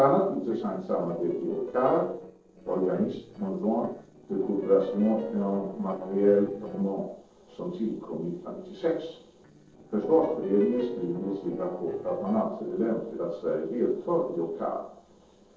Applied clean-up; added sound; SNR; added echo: neural separator model SepFormer DNS4.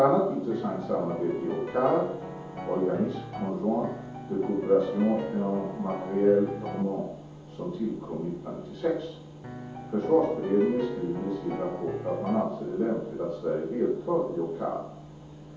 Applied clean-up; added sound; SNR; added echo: none; Piano; 11 dB; reverberation time 0.7 s.